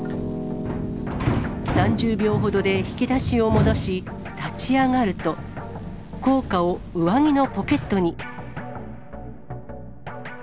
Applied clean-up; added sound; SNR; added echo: none; Piano; 12 dB; none.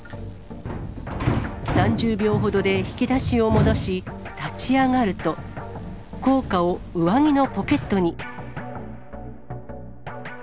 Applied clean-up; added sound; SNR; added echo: none; none; none; none.